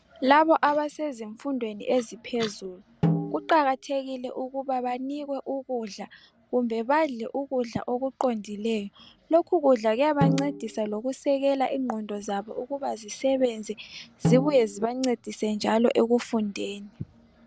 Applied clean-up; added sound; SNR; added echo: none; Snare drum; 4 dB; none.